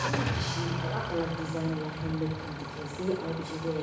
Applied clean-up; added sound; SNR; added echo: none; Idling / Engine starting; 4 dB; reverberation time 1.0 s.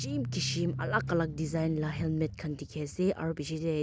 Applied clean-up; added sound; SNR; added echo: none; none; none; none.